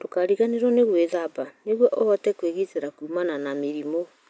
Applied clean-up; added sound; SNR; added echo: none; none; none; none.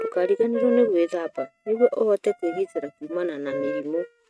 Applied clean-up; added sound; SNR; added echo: neural mask model RNNoise.